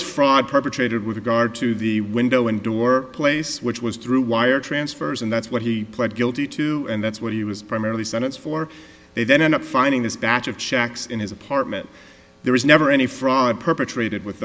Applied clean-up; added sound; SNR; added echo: none; none; none; none.